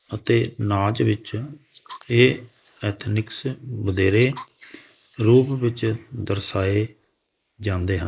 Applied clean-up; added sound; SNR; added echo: neural mask model Resemble Enhance denoiser.